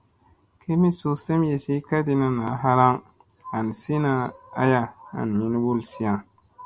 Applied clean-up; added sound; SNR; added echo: none; none; none; none.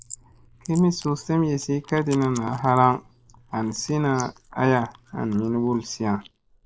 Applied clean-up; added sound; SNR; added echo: neural mask model Resemble Enhance denoiser.